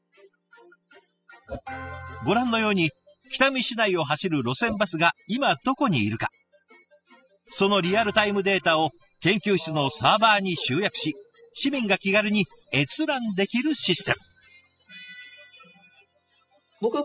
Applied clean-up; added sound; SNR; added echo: classical method spectral subtraction.